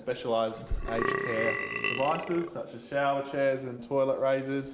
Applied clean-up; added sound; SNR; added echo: none; Burping, eructation; 2 dB; none.